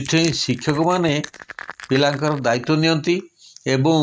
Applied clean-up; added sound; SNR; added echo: neural mask model RNNoise.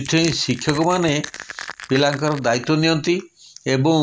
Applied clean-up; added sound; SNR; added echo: none; Crushing; 15 dB; none.